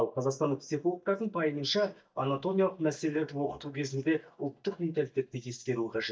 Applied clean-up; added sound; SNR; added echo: neural mask model DeepFilterNet 3.